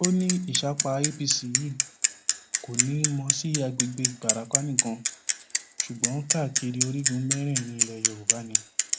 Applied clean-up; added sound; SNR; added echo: none; Bicycle; -2 dB; none.